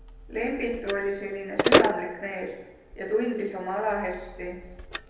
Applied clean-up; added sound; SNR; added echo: none; Telephone; -1 dB; reverberation time 0.9 s.